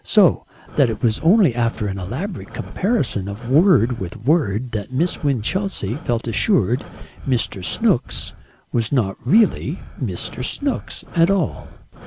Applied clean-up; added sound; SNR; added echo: none; Breathing; 17 dB; none.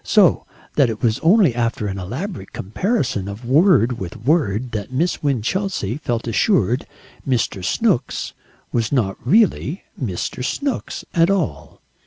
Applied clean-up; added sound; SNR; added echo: none; none; none; none.